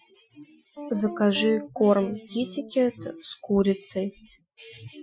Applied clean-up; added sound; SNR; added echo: classical method Wiener filter.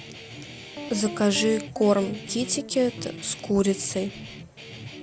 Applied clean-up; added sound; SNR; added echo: none; Guitar + Guitar; 12 dB; none.